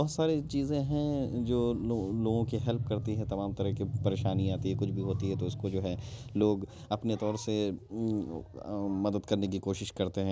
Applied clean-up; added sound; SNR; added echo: none; none; none; none.